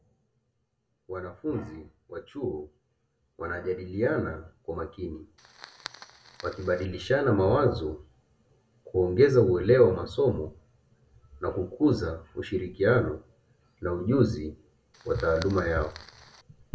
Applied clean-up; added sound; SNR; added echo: none; Fire; 20 dB; reverberation time 0.2 s.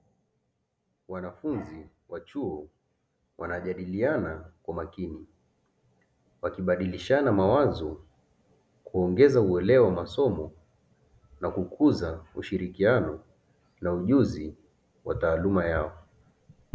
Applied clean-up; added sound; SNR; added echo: none; none; none; none.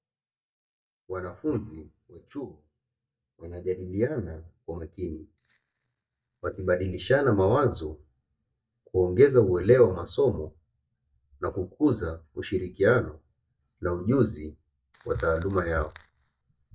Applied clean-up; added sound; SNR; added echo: neural mask model DeepFilterNet 3.